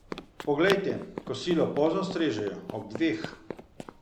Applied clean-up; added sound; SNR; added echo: none; Run; 11 dB; none.